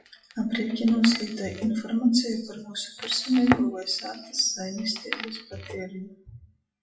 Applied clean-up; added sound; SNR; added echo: classical method WPE with log-MMSE.